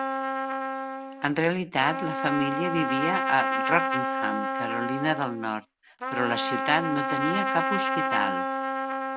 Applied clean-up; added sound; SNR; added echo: none; Trumpet; 0 dB; none.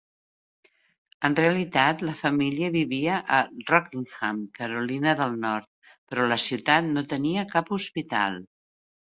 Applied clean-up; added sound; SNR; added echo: none; none; none; none.